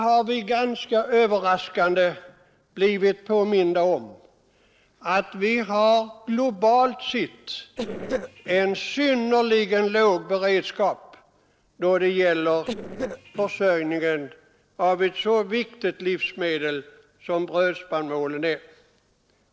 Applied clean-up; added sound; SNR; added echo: neural separator model SepFormer DNS4.